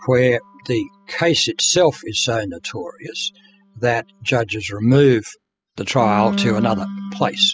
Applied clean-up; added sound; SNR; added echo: classical method spectral subtraction.